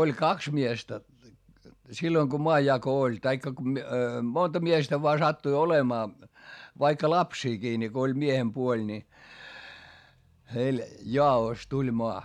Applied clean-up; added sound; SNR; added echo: none; none; none; none.